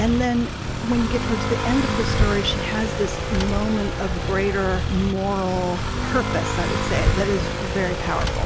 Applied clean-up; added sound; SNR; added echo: none; Motorcycle / Accelerating, revving, vroom; -1 dB; none.